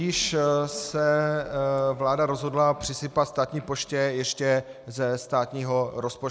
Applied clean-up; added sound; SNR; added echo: none; none; none; none.